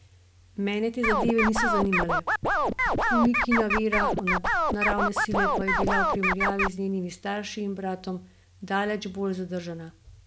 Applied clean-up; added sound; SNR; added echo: none; Scratching (performance technique); -4 dB; none.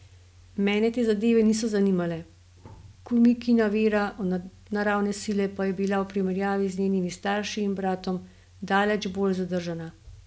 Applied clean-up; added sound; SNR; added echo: none; none; none; none.